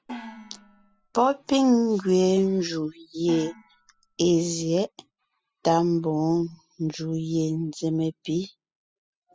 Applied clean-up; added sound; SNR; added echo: classical method spectral subtraction.